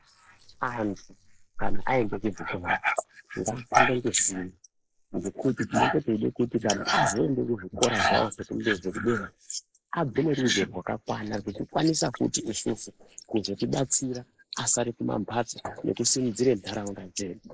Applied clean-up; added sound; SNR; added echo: neural mask model Resemble Enhance denoiser.